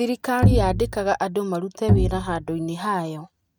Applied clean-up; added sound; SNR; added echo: neural mask model RNNoise.